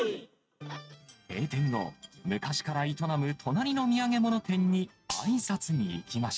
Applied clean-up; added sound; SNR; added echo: neural mask model RNNoise.